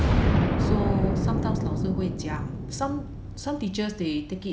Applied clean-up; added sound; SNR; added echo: none; Boom; -5 dB; none.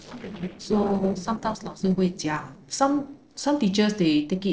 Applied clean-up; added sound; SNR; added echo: neural separator model SepFormer DNS4.